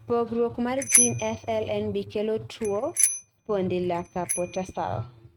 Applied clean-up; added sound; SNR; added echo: neural mask model RNNoise.